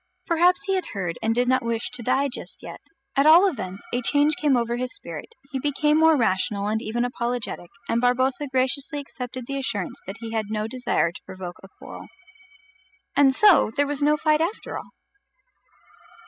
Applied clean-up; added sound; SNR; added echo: classical method spectral subtraction.